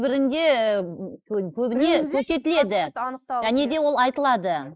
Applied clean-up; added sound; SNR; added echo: neural mask model Resemble Enhance denoiser.